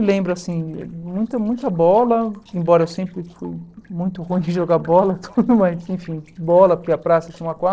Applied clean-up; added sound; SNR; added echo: neural separator model SepFormer DNS4.